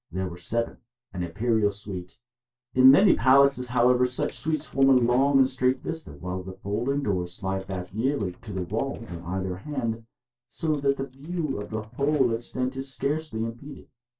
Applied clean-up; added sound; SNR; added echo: neural separator model SepFormer DNS4.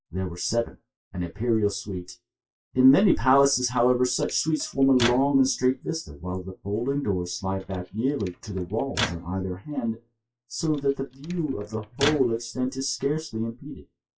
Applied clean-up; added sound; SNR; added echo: classical method WPE with log-MMSE.